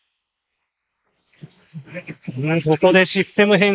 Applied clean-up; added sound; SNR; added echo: neural mask model Resemble Enhance denoiser.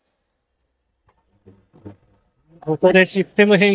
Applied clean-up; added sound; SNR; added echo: neural mask model DeepFilterNet 3.